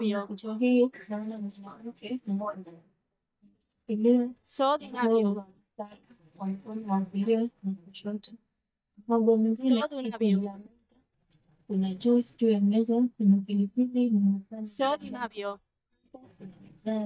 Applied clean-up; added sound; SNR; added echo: neural mask model DeepFilterNet 3.